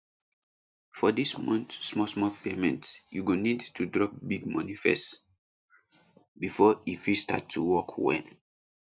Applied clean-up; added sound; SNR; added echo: none; none; none; none.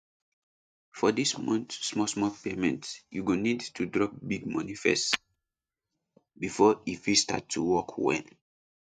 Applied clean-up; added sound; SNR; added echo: neural mask model RNNoise.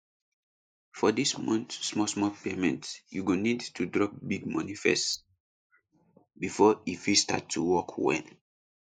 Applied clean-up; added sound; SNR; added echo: neural mask model Resemble Enhance denoiser.